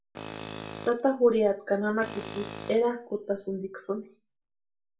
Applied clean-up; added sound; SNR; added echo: none; Tools; 13 dB; reverberation time 0.2 s.